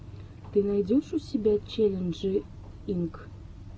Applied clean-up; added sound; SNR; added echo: none; none; none; none.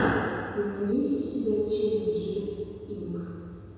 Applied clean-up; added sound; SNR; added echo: none; none; none; reverberation time 1.9 s.